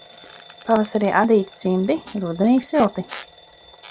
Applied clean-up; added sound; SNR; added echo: none; Squeak + Alarm / Bell; 20 dB; none.